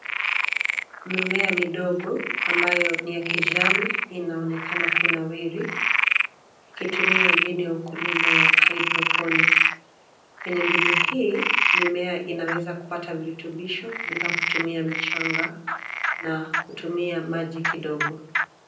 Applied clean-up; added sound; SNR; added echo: none; Frog; -5 dB; reverberation time 0.6 s.